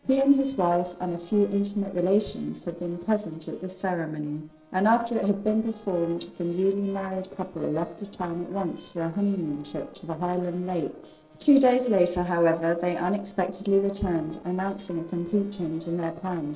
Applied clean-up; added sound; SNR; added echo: neural separator model SepFormer DNS4.